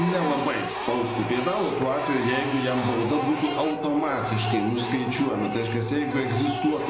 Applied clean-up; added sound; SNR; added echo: none; Printer; 5 dB; none.